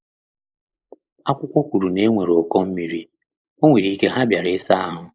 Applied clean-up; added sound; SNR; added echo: neural mask model Resemble Enhance denoiser.